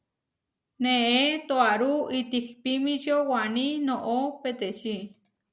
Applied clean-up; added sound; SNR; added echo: none; none; none; none.